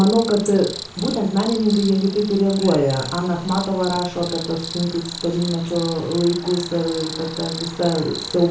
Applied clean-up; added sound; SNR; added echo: none; Cricket; 12 dB; reverberation time 0.9 s.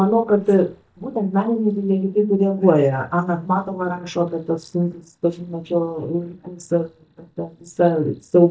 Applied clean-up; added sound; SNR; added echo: neural mask model DeepFilterNet 3.